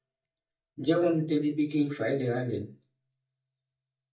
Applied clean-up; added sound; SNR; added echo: neural mask model DeepFilterNet 3.